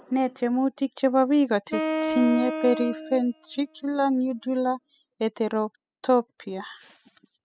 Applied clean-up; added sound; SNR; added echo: classical method spectral subtraction.